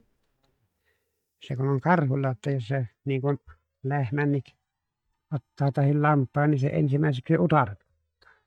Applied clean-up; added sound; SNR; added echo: neural mask model DeepFilterNet 3.